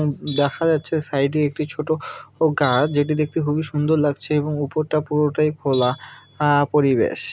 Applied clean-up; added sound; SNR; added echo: none; Tools; 17 dB; none.